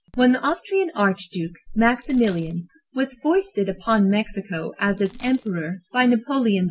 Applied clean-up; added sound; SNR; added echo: none; Coin (dropping); 12 dB; none.